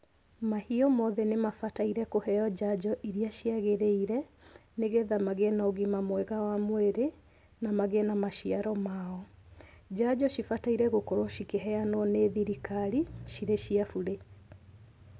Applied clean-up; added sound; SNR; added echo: none; none; none; none.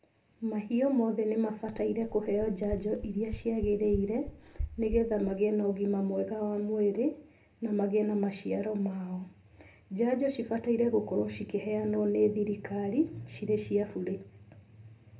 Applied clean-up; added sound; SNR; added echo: none; Run; 10 dB; reverberation time 0.3 s.